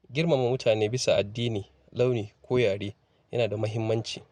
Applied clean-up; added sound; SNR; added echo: none; none; none; none.